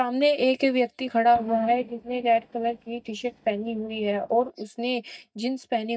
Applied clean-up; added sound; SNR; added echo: neural mask model DeepFilterNet 3.